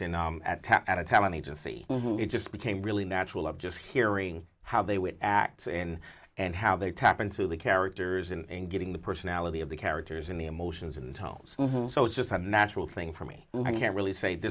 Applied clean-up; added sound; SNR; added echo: none; none; none; none.